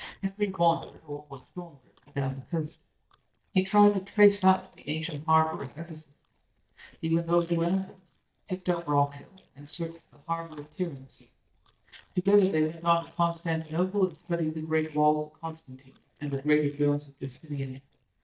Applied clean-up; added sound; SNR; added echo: neural mask model DeepFilterNet 3.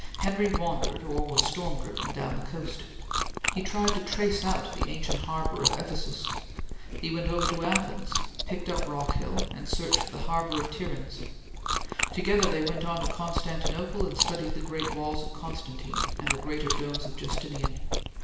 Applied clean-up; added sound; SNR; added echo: none; Chewing, mastication; -1 dB; reverberation time 1.0 s.